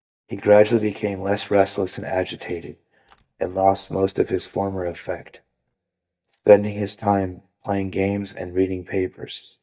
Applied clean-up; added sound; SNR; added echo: neural mask model DeepFilterNet 3.